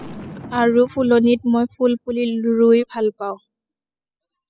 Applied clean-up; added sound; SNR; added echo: classical method spectral subtraction.